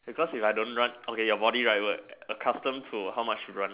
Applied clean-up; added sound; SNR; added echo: none; none; none; none.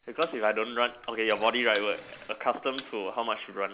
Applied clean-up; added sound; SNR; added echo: none; Thump, thud + Water tap, faucet / Water; 18 dB; none.